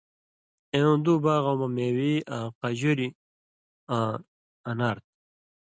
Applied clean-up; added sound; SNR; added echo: none; none; none; none.